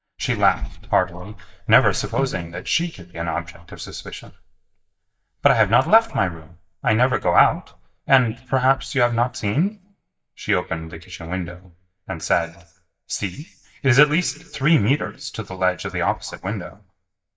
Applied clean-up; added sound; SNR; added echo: neural mask model DeepFilterNet 3.